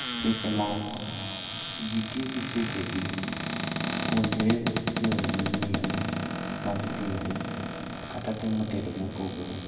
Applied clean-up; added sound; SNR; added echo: none; Cupboard open or close; 2 dB; reverberation time 2.2 s.